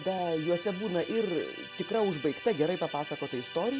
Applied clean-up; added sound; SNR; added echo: none; Musical instrument; 13 dB; none.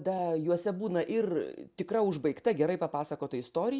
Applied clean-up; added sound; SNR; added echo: none; none; none; none.